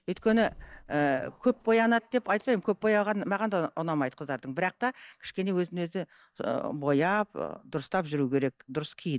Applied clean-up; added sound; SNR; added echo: neural mask model DeepFilterNet 3.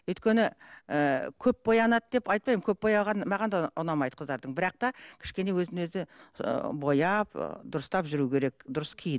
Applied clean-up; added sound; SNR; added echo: none; none; none; none.